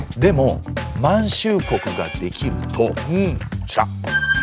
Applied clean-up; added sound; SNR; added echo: none; none; none; none.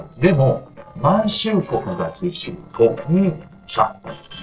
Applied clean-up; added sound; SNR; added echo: neural separator model SepFormer DNS4.